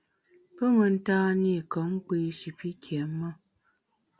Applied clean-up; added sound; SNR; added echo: none; none; none; none.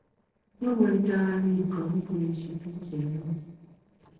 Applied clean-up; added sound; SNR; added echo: neural separator model SepFormer DNS4.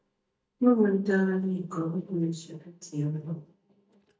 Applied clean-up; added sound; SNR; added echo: neural mask model DeepFilterNet 3.